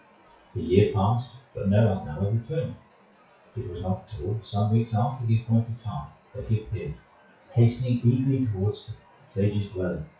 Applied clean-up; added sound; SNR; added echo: classical method WPE with log-MMSE.